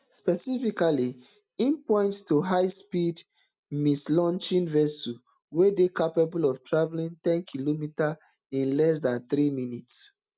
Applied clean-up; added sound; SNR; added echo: none; none; none; none.